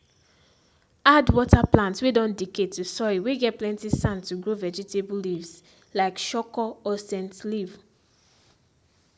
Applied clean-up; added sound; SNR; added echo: none; none; none; none.